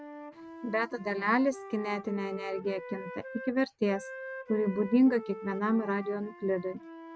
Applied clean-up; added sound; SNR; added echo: none; Wind instrument, woodwind instrument; 13 dB; none.